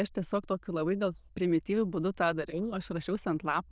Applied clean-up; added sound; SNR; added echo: neural diffusion model UNIVERSE++.